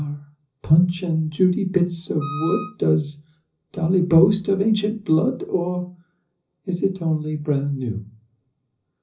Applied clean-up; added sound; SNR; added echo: none; Wind instrument, woodwind instrument; 12 dB; reverberation time 0.5 s.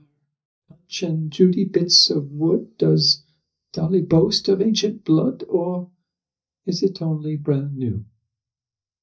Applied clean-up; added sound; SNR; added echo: neural mask model DeepFilterNet 3.